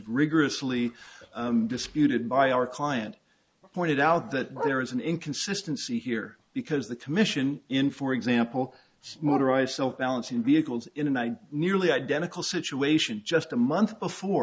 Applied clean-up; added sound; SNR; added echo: none; Bark; 19 dB; none.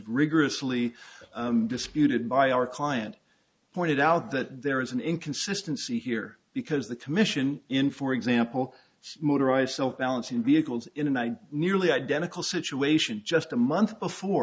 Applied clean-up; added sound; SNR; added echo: none; none; none; none.